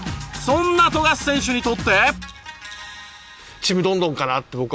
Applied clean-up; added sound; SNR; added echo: none; none; none; none.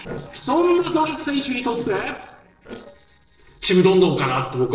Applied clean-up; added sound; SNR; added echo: neural separator model SepFormer DNS4.